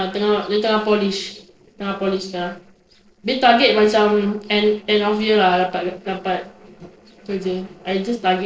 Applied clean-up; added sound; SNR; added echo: neural separator model SepFormer DNS4.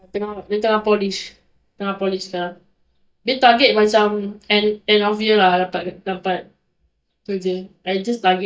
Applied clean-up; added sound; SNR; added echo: neural mask model DeepFilterNet 3.